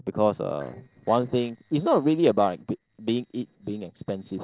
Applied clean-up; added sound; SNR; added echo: neural separator model SepFormer DNS4.